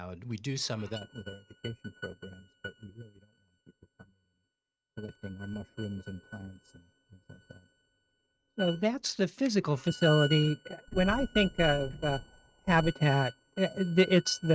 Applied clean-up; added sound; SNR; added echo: neural mask model RNNoise.